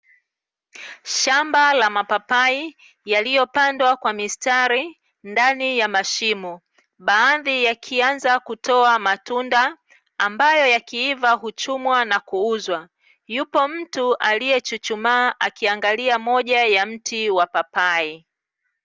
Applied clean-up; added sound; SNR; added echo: none; none; none; none.